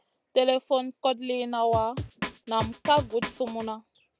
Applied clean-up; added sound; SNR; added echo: none; Drum; 8 dB; none.